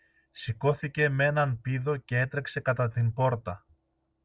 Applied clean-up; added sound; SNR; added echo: none; none; none; none.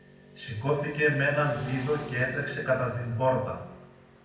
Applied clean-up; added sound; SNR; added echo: none; Motorcycle / Traffic noise, roadway noise; 15 dB; reverberation time 0.9 s.